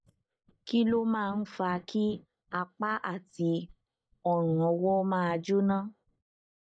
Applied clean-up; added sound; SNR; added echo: neural mask model DeepFilterNet 3.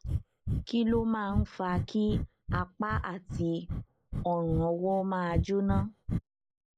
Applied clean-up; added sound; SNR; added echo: neural mask model Resemble Enhance denoiser.